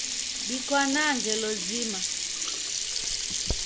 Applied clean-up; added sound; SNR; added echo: none; Sink (filling or washing); -2 dB; none.